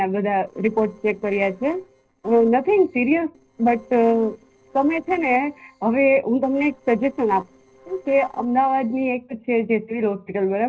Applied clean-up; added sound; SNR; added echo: neural separator model SepFormer DNS4.